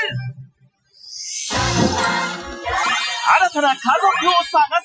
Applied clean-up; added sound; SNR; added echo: classical method Wiener filter.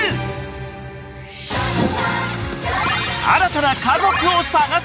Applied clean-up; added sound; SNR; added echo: none; none; none; none.